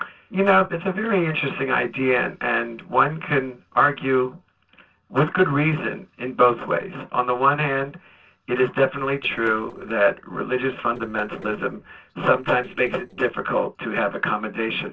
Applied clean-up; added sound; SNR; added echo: neural separator model SepFormer DNS4.